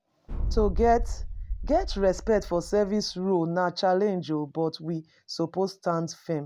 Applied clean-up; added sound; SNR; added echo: none; Boom; 4 dB; none.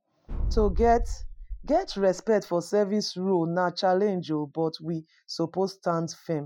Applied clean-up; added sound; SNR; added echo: classical method Wiener filter.